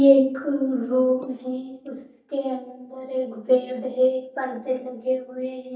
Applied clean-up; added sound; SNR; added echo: neural mask model DeepFilterNet 3.